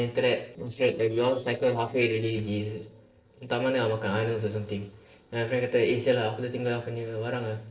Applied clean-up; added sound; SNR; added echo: neural separator model SepFormer DNS4.